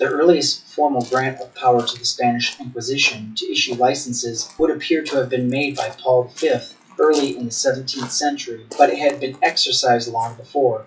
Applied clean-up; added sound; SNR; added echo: classical method WPE with log-MMSE.